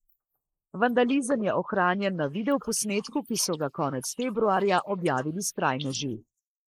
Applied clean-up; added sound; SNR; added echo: neural mask model Resemble Enhance denoiser.